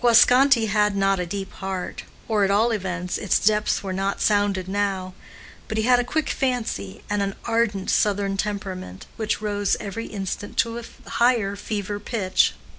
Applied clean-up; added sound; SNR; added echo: none; none; none; none.